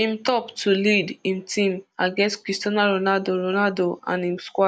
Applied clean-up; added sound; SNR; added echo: none; none; none; none.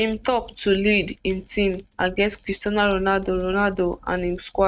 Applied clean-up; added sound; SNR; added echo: neural mask model RNNoise.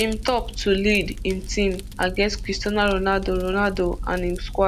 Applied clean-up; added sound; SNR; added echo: none; Fire; 8 dB; none.